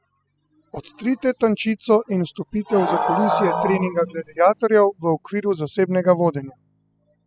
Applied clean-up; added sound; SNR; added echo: classical method spectral subtraction.